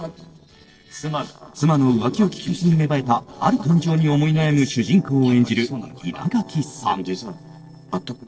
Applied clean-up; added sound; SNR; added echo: neural separator model SepFormer DNS4.